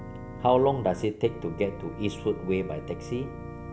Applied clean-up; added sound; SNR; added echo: none; Organ; 11 dB; none.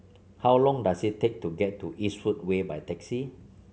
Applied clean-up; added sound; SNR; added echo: none; none; none; none.